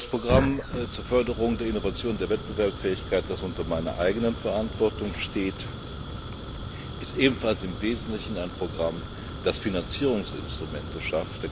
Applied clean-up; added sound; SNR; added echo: none; Fire; 6 dB; none.